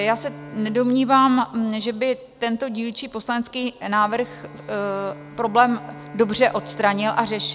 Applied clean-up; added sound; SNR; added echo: none; Bowed string instrument; 19 dB; none.